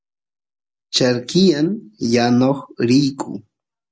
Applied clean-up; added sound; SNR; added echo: none; none; none; none.